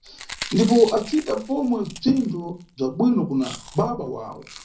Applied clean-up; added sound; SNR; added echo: none; Chewing, mastication; 17 dB; reverberation time 0.4 s.